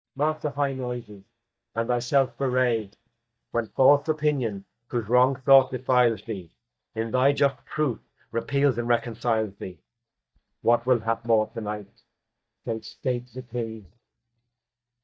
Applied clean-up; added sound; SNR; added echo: neural mask model DeepFilterNet 3.